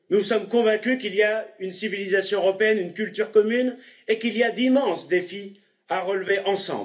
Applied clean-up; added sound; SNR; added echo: none; none; none; reverberation time 0.3 s.